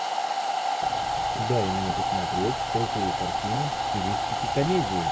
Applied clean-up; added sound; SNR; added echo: none; Domestic sounds, home sounds; -3 dB; none.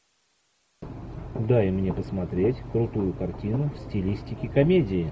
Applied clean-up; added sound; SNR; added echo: none; none; none; none.